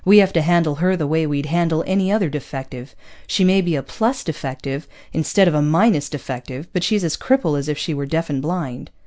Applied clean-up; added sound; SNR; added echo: none; none; none; none.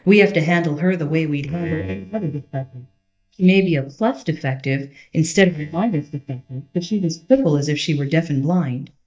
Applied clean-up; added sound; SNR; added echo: neural mask model DeepFilterNet 3.